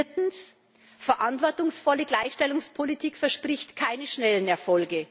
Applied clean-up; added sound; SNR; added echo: none; none; none; none.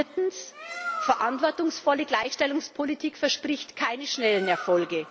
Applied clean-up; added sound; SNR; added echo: none; Bird; 12 dB; none.